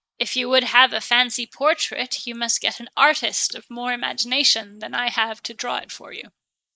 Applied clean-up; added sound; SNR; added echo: neural mask model Resemble Enhance denoiser.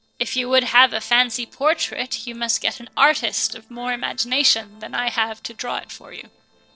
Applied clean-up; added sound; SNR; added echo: neural separator model SepFormer DNS4.